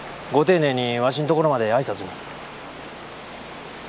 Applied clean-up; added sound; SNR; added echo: none; none; none; none.